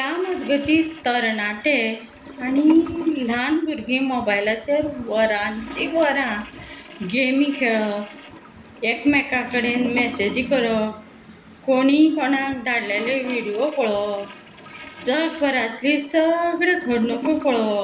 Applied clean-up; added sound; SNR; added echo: none; Toilet flush / Gurgling; 15 dB; none.